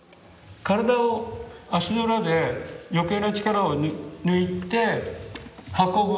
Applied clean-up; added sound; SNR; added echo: none; none; none; none.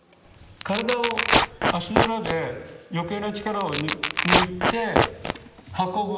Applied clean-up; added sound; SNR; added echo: none; Tearing; -3 dB; none.